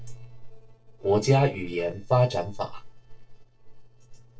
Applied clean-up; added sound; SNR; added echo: neural separator model SepFormer DNS4.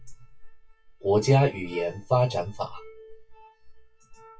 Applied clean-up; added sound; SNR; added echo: classical method WPE with log-MMSE.